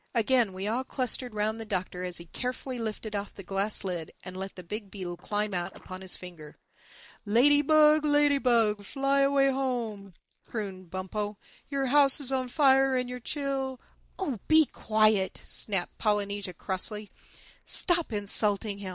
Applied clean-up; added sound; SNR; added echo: neural mask model Resemble Enhance denoiser.